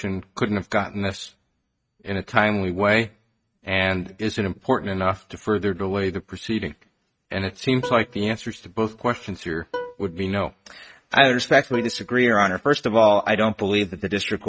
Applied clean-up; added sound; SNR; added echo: neural mask model RNNoise.